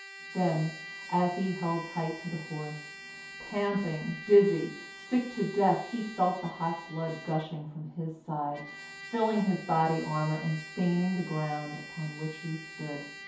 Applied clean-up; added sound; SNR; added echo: none; Trumpet; 14 dB; reverberation time 0.6 s.